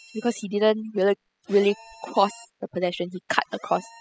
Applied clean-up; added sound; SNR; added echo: classical method spectral subtraction.